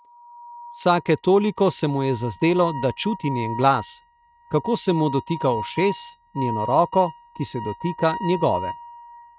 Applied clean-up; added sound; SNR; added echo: neural mask model RNNoise.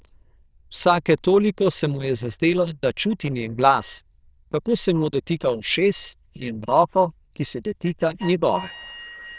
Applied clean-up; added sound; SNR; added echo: neural diffusion model UNIVERSE++.